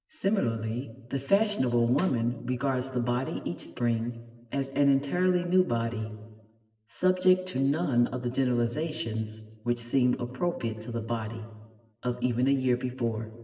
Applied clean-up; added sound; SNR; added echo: neural separator model SepFormer DNS4.